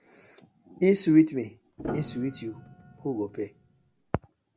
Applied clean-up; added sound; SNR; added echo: none; Piano; 13 dB; none.